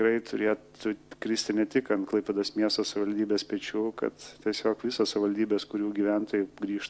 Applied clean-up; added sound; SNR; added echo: none; none; none; none.